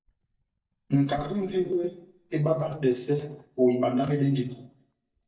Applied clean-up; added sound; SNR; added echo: neural mask model DeepFilterNet 3.